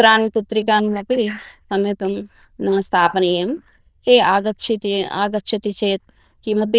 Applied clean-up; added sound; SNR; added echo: neural diffusion model UNIVERSE++.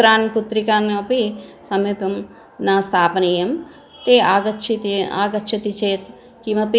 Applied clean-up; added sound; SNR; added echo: none; none; none; none.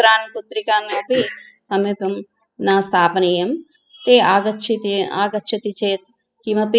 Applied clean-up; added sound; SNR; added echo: classical method spectral subtraction.